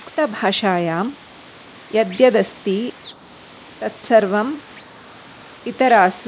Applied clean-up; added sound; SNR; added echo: neural mask model Resemble Enhance denoiser.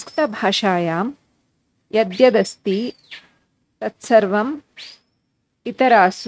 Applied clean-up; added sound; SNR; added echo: neural mask model RNNoise.